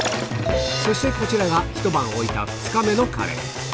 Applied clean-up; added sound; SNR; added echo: none; Wind instrument, woodwind instrument; 15 dB; none.